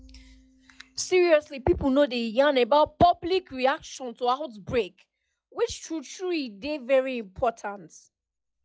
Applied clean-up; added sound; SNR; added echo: classical method log-MMSE.